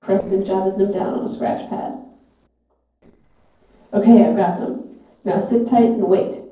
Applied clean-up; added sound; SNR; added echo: neural separator model SepFormer DNS4.